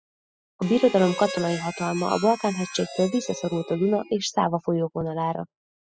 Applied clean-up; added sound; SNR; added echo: classical method spectral subtraction.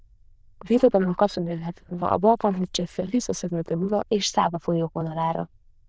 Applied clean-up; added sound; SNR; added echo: neural diffusion model UNIVERSE++.